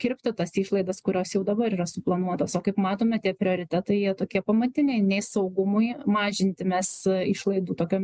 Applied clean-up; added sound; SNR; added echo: none; none; none; none.